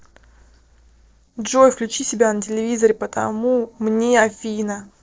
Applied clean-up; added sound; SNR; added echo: neural separator model SepFormer DNS4.